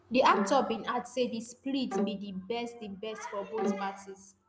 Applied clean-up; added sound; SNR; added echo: none; Bowed string instrument; 4 dB; none.